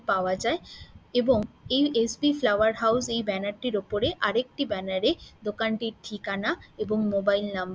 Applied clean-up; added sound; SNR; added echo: none; none; none; none.